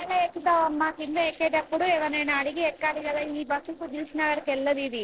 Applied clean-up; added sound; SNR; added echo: neural separator model SepFormer DNS4.